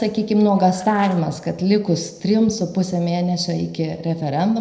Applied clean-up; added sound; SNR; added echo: neural separator model SepFormer DNS4.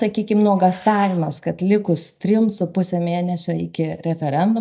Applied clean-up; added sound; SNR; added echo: neural mask model DeepFilterNet 3.